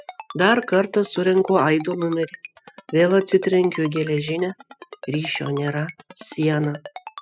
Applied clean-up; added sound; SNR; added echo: classical method spectral subtraction.